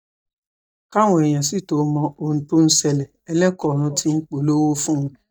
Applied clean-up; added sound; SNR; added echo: neural mask model DeepFilterNet 3.